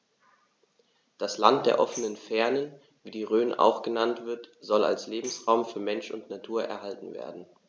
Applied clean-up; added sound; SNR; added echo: none; Tambourine; 20 dB; none.